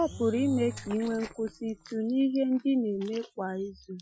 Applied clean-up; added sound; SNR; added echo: classical method Wiener filter.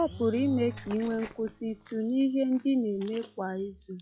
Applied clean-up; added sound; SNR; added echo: classical method log-MMSE.